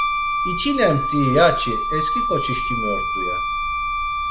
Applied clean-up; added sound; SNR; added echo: none; Wind instrument, woodwind instrument; 0 dB; none.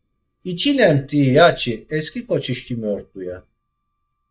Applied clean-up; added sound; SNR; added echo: neural mask model DeepFilterNet 3.